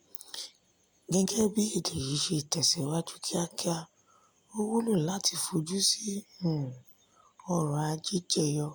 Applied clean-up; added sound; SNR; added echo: none; none; none; none.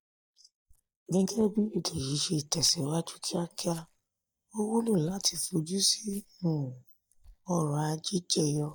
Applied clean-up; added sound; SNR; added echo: neural mask model DeepFilterNet 3.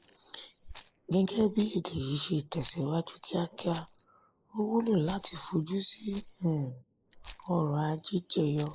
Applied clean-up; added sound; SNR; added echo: neural mask model Resemble Enhance denoiser.